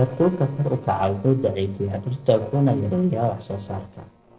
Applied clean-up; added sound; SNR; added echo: neural separator model SepFormer DNS4.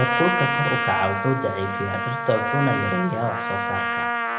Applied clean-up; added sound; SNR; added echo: none; Trumpet; 0 dB; reverberation time 0.9 s.